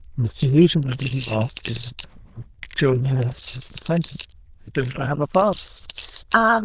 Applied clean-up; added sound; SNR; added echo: neural diffusion model UNIVERSE++.